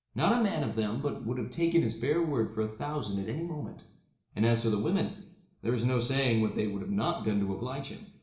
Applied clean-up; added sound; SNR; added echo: none; none; none; reverberation time 0.7 s.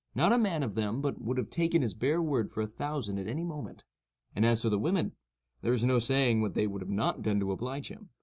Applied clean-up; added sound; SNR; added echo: none; none; none; none.